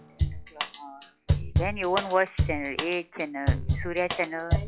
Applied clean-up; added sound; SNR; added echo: classical method log-MMSE.